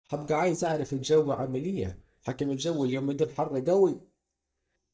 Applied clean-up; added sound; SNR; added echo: neural mask model DeepFilterNet 3.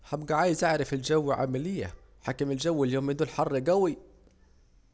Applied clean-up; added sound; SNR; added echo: none; none; none; none.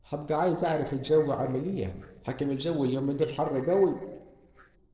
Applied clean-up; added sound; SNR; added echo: neural separator model SepFormer DNS4.